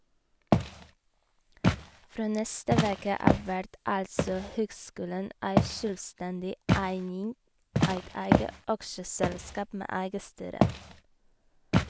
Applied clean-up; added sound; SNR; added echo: none; Walk, footsteps; -3 dB; none.